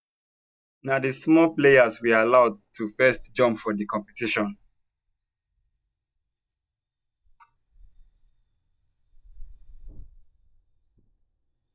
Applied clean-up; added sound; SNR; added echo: neural mask model DeepFilterNet 3.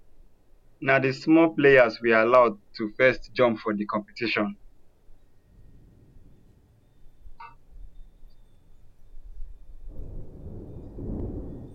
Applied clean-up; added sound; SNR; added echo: none; Thunder; 15 dB; none.